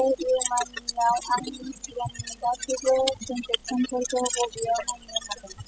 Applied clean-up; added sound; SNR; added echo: classical method spectral subtraction.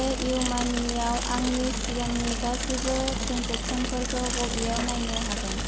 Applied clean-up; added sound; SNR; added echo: none; Mechanisms / Bicycle; 0 dB; none.